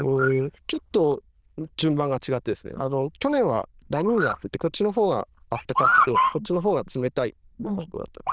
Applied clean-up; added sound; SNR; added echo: neural diffusion model UNIVERSE++.